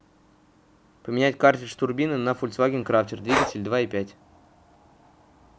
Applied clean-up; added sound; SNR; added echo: none; Breathing; 6 dB; none.